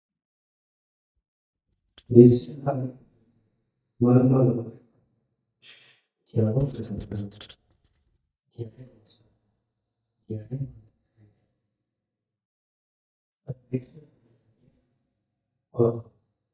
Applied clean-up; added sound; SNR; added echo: neural mask model DeepFilterNet 3.